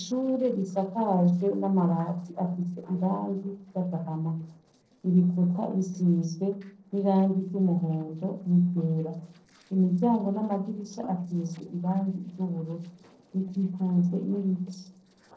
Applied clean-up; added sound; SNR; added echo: neural separator model SepFormer DNS4.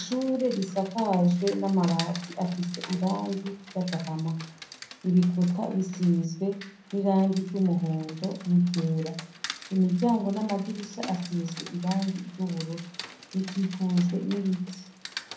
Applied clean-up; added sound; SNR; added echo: none; Rain; 16 dB; reverberation time 0.6 s.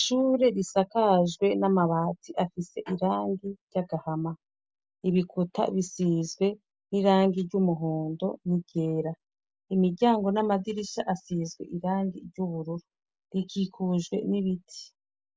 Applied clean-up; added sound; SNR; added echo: none; none; none; none.